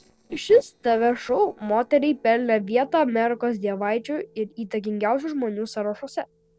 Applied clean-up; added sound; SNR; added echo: neural separator model SepFormer DNS4.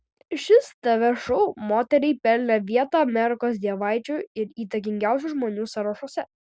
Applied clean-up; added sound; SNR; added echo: none; none; none; none.